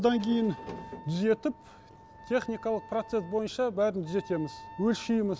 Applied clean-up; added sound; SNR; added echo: none; Wind instrument, woodwind instrument; 19 dB; none.